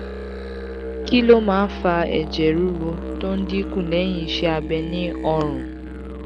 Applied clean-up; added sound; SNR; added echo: none; Musical instrument; 7 dB; none.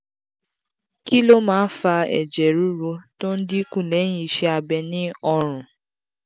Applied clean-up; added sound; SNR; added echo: none; none; none; none.